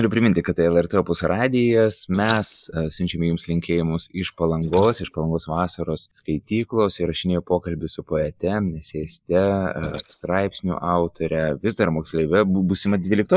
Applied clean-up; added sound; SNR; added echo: neural mask model Resemble Enhance denoiser.